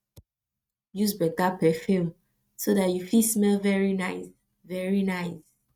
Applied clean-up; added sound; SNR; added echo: neural mask model RNNoise.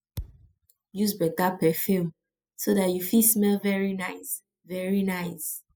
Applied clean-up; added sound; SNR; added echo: classical method spectral subtraction.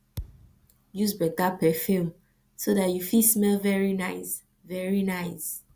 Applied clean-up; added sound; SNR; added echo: none; Thump, thud; 16 dB; none.